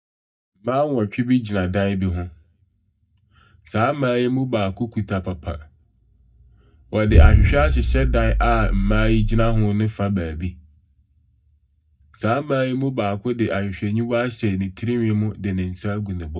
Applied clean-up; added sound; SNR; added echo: neural mask model DeepFilterNet 3.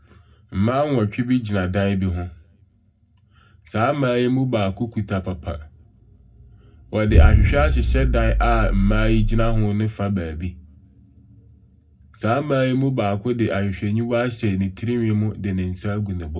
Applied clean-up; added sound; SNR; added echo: none; Explosion; -5 dB; reverberation time 0.2 s.